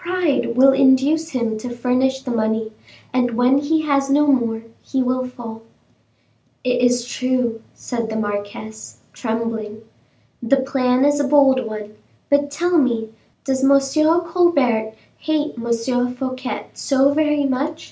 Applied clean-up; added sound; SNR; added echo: none; none; none; none.